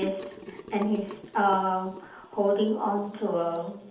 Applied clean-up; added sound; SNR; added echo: none; Sink (filling or washing) / Gurgling; 16 dB; reverberation time 0.6 s.